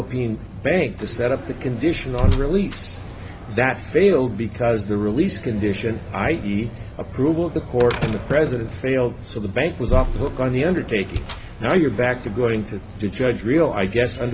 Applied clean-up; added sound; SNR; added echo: none; Slam; 16 dB; none.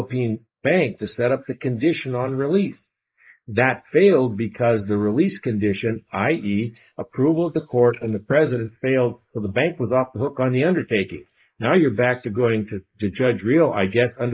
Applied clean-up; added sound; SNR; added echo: neural mask model Resemble Enhance denoiser.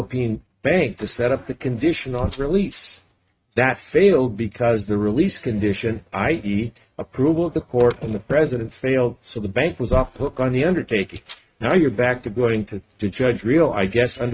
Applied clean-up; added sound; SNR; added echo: neural mask model RNNoise.